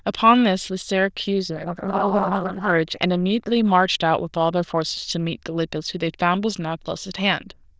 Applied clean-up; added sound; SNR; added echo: neural diffusion model UNIVERSE++.